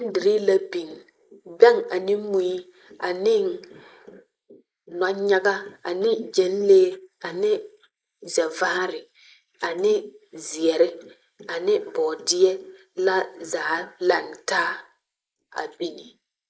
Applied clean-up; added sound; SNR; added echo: neural mask model Resemble Enhance denoiser.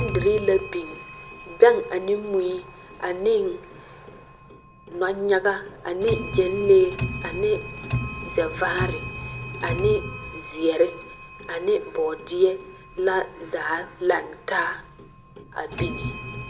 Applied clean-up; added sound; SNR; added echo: none; Clock; 6 dB; none.